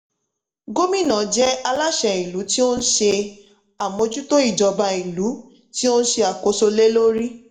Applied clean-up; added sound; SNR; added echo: none; none; none; reverberation time 0.5 s.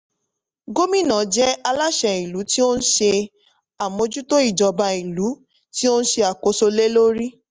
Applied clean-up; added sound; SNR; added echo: none; none; none; none.